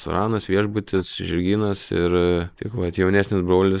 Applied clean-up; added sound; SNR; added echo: neural mask model Resemble Enhance denoiser.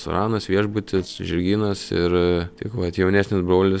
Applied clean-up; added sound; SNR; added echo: neural separator model SepFormer DNS4.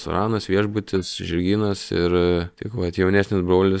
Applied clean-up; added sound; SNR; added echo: neural mask model DeepFilterNet 3.